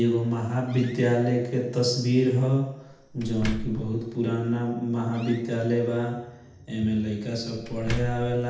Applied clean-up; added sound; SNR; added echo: none; Slam; 14 dB; reverberation time 0.8 s.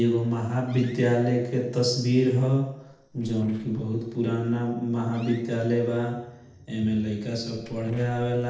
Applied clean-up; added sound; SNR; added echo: neural separator model SepFormer DNS4.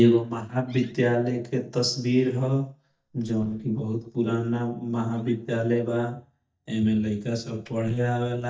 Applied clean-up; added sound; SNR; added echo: neural mask model DeepFilterNet 3.